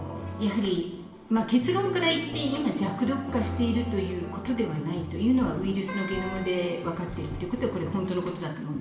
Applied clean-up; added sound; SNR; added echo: none; Keyboard (musical); 16 dB; reverberation time 1.0 s.